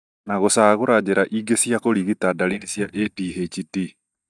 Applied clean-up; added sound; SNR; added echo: neural mask model DeepFilterNet 3.